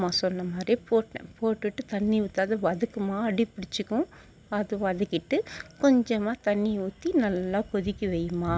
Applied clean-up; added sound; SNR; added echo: none; none; none; none.